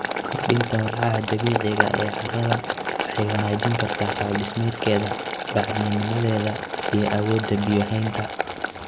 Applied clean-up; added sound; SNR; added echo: none; Boiling; 3 dB; none.